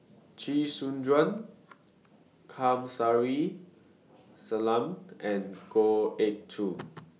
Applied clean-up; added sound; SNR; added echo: none; none; none; none.